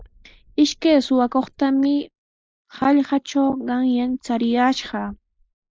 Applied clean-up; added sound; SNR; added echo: neural mask model Resemble Enhance denoiser.